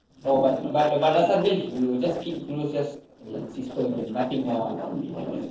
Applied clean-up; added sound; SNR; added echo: neural separator model SepFormer DNS4.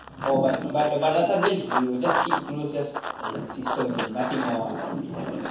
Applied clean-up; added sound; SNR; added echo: none; Run; 5 dB; reverberation time 0.7 s.